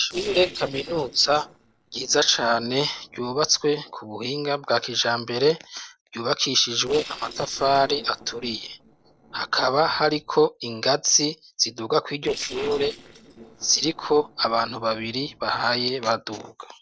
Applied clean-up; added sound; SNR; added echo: neural separator model SepFormer DNS4.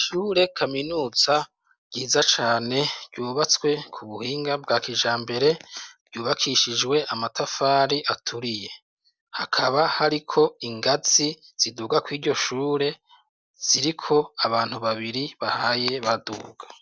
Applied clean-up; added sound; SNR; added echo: none; none; none; none.